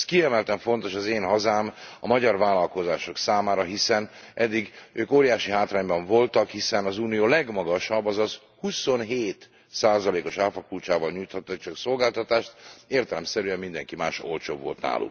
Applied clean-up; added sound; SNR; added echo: none; none; none; none.